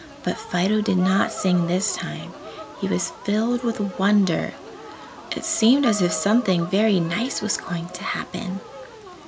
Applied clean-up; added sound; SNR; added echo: none; none; none; none.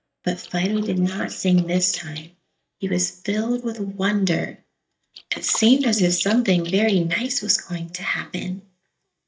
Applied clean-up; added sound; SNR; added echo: neural mask model DeepFilterNet 3.